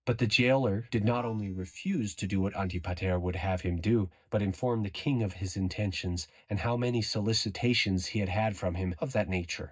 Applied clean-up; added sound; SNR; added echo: neural mask model DeepFilterNet 3.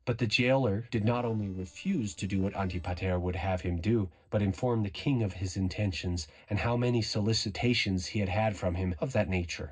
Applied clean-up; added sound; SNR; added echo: neural separator model SepFormer DNS4.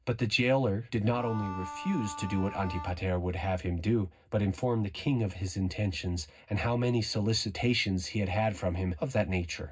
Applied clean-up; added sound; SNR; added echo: none; Bowed string instrument; 11 dB; reverberation time 0.4 s.